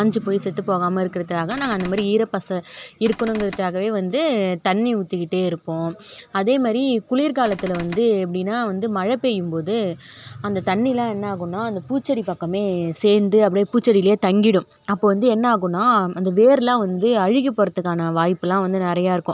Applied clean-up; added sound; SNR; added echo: none; Cupboard open or close / Door; 15 dB; none.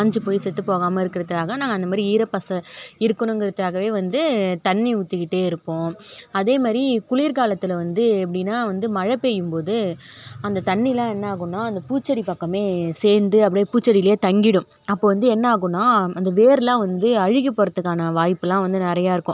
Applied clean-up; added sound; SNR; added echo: none; none; none; none.